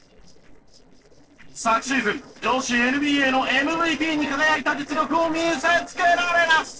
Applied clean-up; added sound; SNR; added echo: neural separator model SepFormer DNS4.